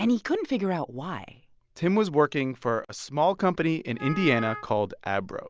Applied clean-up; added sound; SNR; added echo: none; Wind instrument, woodwind instrument; 12 dB; none.